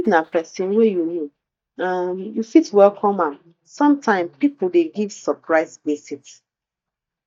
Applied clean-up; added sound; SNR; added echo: neural mask model DeepFilterNet 3.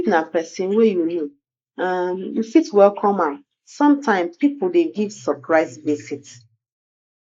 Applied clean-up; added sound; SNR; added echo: neural mask model Resemble Enhance denoiser.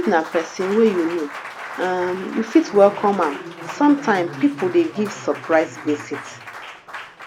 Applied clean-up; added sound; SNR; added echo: none; Applause; 13 dB; none.